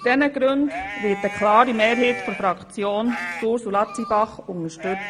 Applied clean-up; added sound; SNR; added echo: none; Livestock, farm animals, working animals; 12 dB; none.